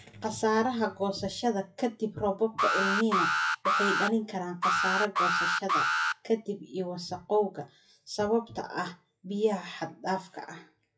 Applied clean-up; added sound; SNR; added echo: classical method WPE with log-MMSE.